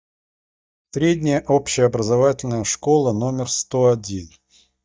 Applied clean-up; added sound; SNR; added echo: neural mask model DeepFilterNet 3.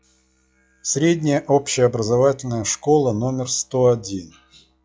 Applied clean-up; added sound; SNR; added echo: classical method log-MMSE.